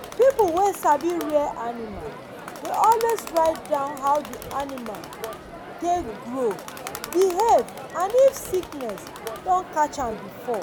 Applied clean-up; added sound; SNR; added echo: none; Crowd; 12 dB; none.